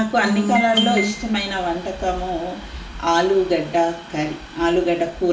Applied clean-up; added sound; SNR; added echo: none; Train; 20 dB; reverberation time 0.4 s.